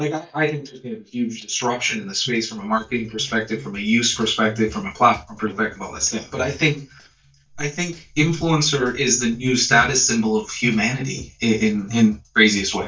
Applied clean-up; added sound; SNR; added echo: neural mask model DeepFilterNet 3.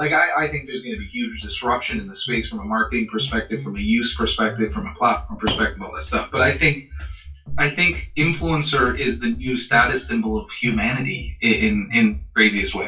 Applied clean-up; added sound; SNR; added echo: classical method WPE with log-MMSE.